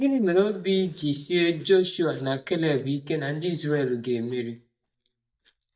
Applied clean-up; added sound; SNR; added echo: neural mask model DeepFilterNet 3.